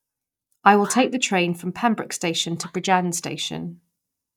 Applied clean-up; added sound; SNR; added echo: neural mask model DeepFilterNet 3.